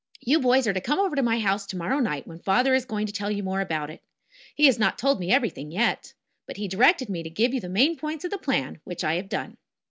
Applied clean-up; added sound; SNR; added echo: none; none; none; none.